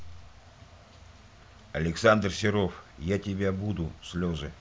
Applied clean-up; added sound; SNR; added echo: none; none; none; none.